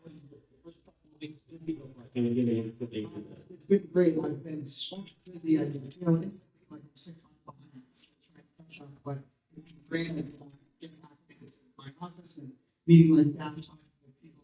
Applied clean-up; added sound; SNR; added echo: neural mask model DeepFilterNet 3.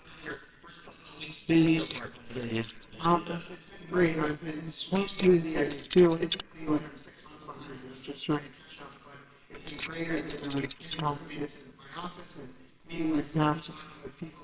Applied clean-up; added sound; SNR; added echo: neural separator model SepFormer WHAMR!.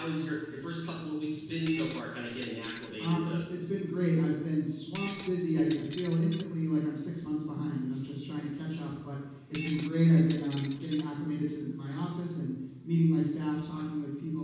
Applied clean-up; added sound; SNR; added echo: none; Shatter; 16 dB; reverberation time 1.2 s.